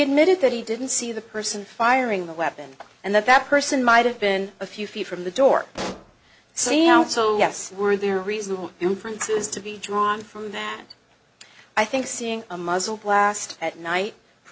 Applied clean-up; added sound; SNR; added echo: none; Explosion; 13 dB; none.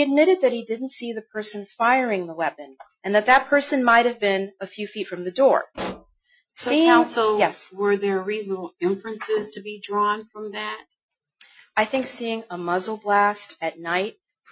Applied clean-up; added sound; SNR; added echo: classical method Wiener filter.